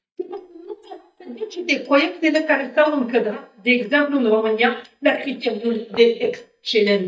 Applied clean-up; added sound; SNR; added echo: neural mask model DeepFilterNet 3.